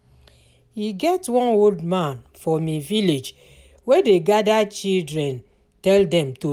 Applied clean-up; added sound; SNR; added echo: none; none; none; none.